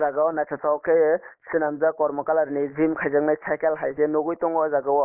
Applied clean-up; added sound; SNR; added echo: neural mask model Resemble Enhance denoiser.